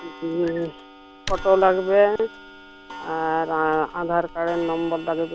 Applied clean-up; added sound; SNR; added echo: none; Clock + Tearing / Wood; 15 dB; none.